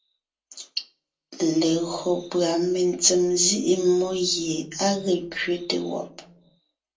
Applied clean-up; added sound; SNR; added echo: none; none; none; reverberation time 0.2 s.